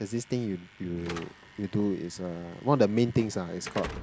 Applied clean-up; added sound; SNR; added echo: none; Slam / Alarm; 15 dB; none.